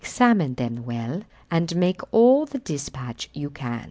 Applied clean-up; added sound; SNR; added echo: none; none; none; none.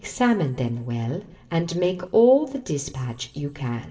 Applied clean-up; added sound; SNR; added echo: none; none; none; reverberation time 0.8 s.